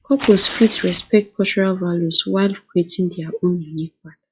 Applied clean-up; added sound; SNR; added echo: classical method log-MMSE.